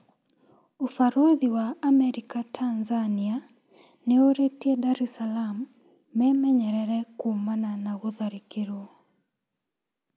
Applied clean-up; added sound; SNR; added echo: none; none; none; none.